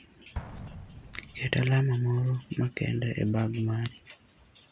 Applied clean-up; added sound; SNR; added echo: none; Explosion; 18 dB; none.